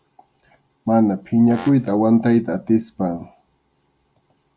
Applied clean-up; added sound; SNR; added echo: none; Brass instrument; 20 dB; none.